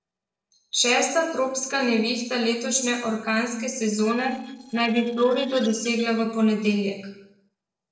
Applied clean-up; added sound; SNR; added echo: neural separator model SepFormer DNS4.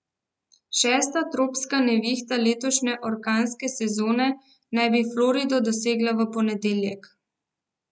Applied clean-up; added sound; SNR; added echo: none; none; none; none.